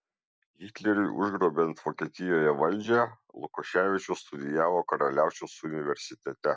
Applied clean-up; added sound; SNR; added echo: none; none; none; none.